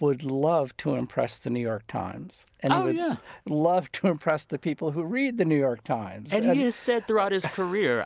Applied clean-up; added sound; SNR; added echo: none; none; none; none.